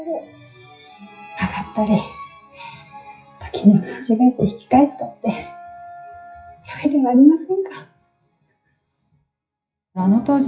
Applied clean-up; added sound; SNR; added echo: classical method WPE with log-MMSE.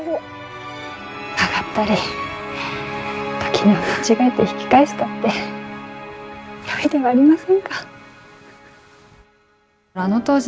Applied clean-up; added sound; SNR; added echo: none; none; none; none.